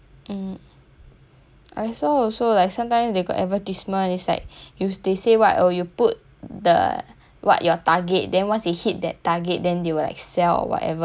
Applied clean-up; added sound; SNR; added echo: none; none; none; none.